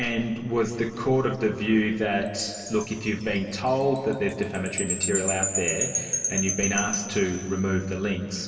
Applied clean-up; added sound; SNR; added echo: none; Wind chime; 7 dB; reverberation time 2.3 s.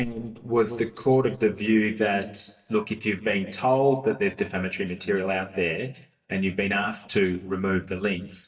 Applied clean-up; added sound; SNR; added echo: neural mask model DeepFilterNet 3.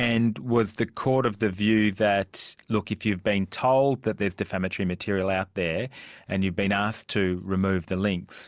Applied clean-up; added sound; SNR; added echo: none; none; none; none.